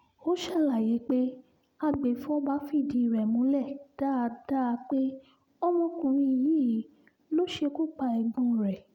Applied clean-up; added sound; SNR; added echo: none; none; none; none.